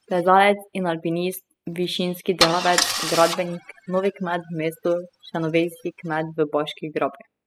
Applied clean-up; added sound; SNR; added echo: classical method spectral subtraction.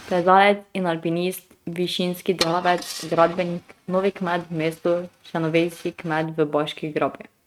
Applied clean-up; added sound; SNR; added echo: neural mask model RNNoise.